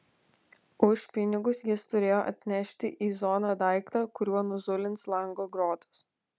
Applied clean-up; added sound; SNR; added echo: none; none; none; none.